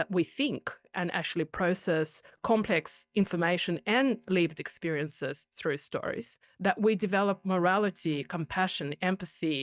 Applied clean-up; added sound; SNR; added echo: neural mask model DeepFilterNet 3.